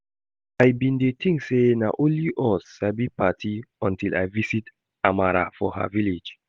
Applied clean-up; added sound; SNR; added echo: none; none; none; none.